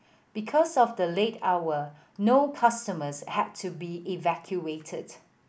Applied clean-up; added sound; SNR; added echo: none; none; none; none.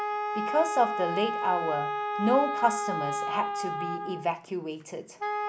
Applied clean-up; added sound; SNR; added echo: none; Wind instrument, woodwind instrument; 2 dB; none.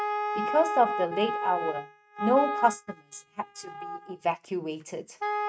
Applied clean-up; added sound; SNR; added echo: neural mask model RNNoise.